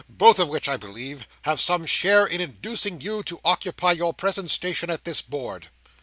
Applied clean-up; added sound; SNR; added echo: none; none; none; none.